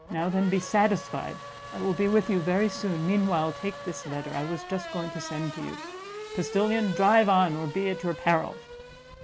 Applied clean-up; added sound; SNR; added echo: none; Race car, auto racing / Accelerating, revving, vroom; 12 dB; none.